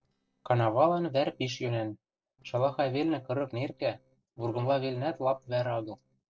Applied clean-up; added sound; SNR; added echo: neural separator model SepFormer DNS4.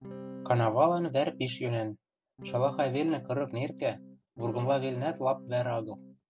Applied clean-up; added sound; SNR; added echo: none; Electric guitar / Strum; 14 dB; none.